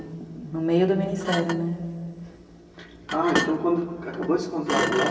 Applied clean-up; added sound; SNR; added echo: none; Thump, thud; 6 dB; reverberation time 2.6 s.